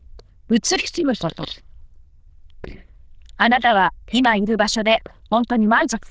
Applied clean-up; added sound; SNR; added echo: neural diffusion model UNIVERSE++.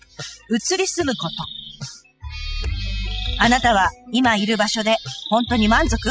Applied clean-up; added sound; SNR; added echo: classical method spectral subtraction.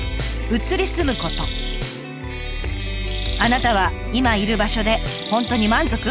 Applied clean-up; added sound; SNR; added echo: none; Chirp, tweet; 16 dB; none.